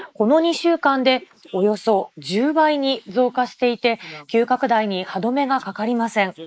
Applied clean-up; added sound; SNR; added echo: neural mask model Resemble Enhance denoiser.